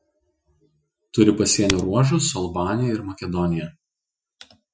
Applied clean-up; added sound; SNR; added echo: classical method Wiener filter.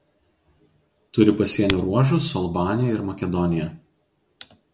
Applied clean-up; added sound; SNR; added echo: none; Typing; 8 dB; none.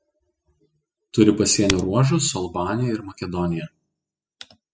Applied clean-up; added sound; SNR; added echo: classical method spectral subtraction.